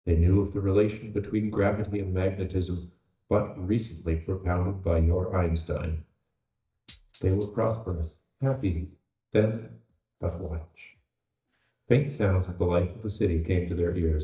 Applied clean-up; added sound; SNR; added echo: neural mask model DeepFilterNet 3.